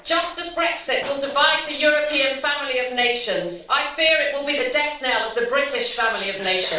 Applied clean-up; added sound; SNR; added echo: neural separator model SepFormer DNS4.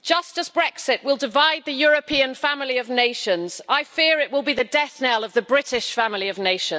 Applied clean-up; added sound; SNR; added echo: none; none; none; none.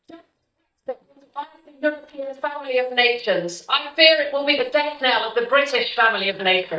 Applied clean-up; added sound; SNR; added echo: neural mask model DeepFilterNet 3.